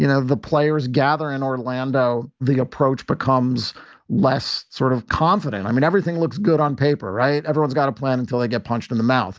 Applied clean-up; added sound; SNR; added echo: none; none; none; none.